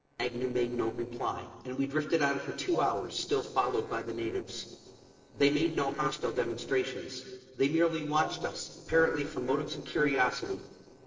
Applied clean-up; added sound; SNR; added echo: neural separator model SepFormer DNS4.